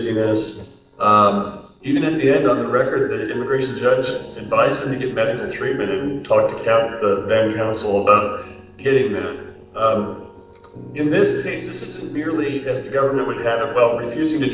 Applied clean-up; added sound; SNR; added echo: neural separator model SepFormer DNS4.